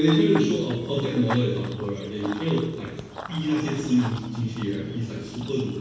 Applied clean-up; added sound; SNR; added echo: none; Run / Bird vocalization, bird call, bird song; 15 dB; reverberation time 1.2 s.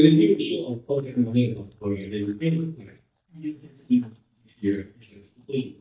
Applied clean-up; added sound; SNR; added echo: neural mask model DeepFilterNet 3.